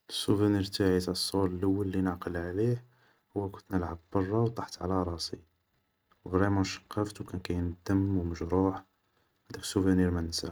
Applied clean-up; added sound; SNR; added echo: none; none; none; none.